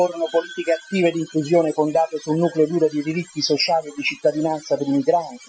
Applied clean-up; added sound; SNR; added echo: classical method Wiener filter.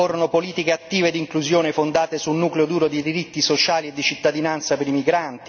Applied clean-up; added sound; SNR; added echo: none; none; none; none.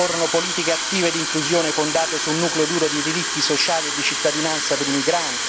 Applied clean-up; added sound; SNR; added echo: none; Fill (with liquid) / Water tap, faucet; 1 dB; none.